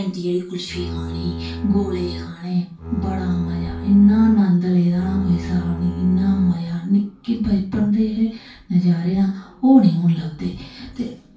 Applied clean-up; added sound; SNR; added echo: none; Bowed string instrument; 10 dB; reverberation time 0.3 s.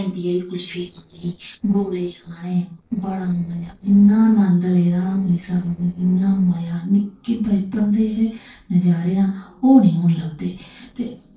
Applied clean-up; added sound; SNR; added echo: neural separator model SepFormer DNS4.